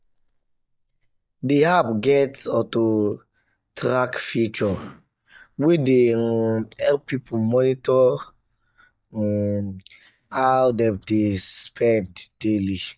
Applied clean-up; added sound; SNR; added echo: neural mask model DeepFilterNet 3.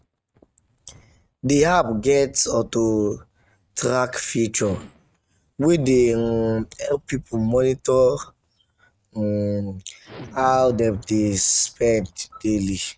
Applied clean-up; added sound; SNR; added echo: neural mask model RNNoise.